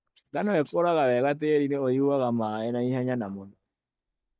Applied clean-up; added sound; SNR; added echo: neural mask model DeepFilterNet 3.